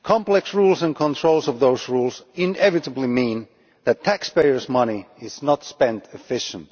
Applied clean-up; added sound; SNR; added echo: none; none; none; none.